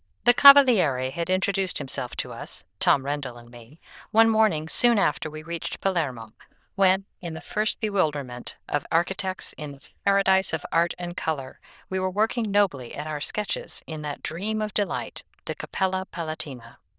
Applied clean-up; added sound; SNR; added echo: neural diffusion model UNIVERSE++.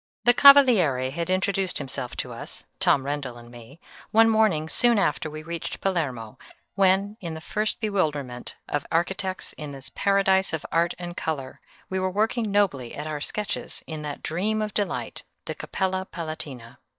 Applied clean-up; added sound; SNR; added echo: neural mask model DeepFilterNet 3.